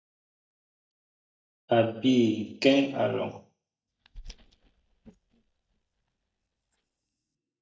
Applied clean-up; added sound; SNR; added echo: neural mask model DeepFilterNet 3.